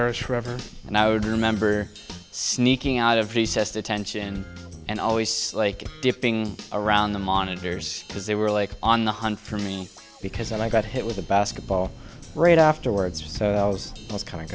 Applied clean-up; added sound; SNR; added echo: none; none; none; none.